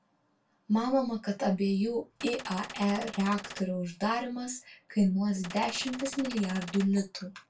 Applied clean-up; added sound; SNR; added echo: none; Gunshot, gunfire; 12 dB; reverberation time 0.2 s.